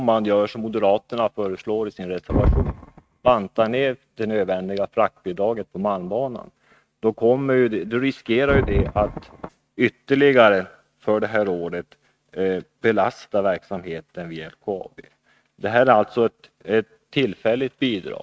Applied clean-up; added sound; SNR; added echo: neural mask model RNNoise.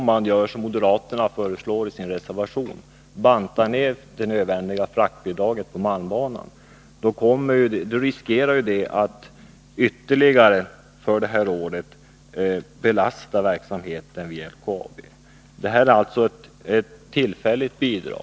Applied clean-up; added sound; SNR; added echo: none; none; none; none.